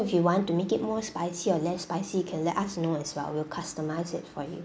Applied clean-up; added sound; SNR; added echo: none; none; none; none.